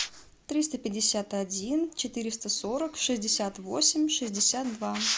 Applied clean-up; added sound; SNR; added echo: none; none; none; none.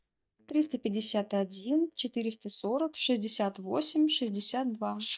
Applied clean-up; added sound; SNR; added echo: neural mask model DeepFilterNet 3.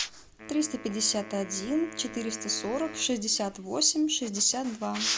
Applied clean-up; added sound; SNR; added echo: none; Wind instrument, woodwind instrument; 16 dB; none.